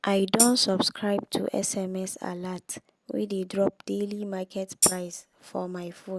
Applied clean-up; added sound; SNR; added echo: none; Tambourine; -1 dB; none.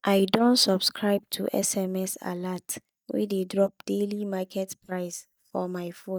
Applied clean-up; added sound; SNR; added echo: neural mask model DeepFilterNet 3.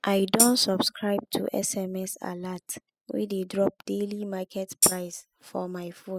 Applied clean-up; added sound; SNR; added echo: classical method spectral subtraction.